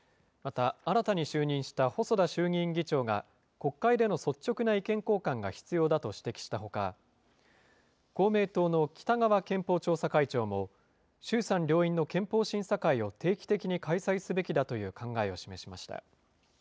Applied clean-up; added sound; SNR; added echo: none; none; none; none.